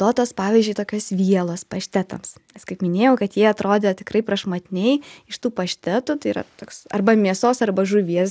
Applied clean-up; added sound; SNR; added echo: none; none; none; none.